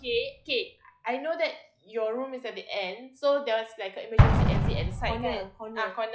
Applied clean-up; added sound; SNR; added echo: classical method log-MMSE.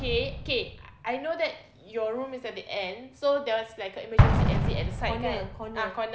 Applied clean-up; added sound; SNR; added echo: none; Explosion; -2 dB; none.